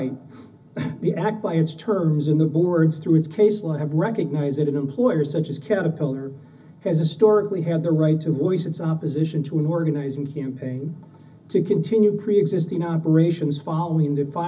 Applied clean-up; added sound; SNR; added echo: none; none; none; reverberation time 0.4 s.